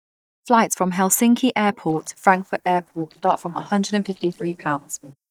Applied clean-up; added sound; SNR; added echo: neural mask model DeepFilterNet 3.